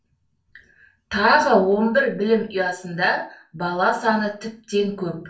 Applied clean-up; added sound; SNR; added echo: none; none; none; reverberation time 0.3 s.